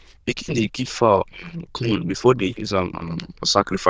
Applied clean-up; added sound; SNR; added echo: neural diffusion model UNIVERSE++.